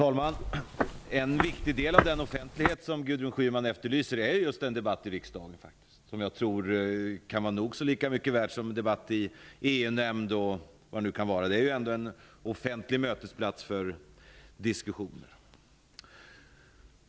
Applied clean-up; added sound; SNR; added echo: none; Walk, footsteps; 0 dB; none.